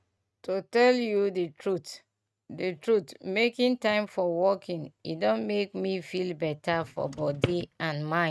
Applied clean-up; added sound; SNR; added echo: neural mask model RNNoise.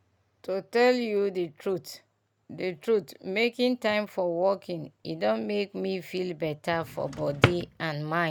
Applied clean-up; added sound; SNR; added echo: none; Drawer open or close; 1 dB; none.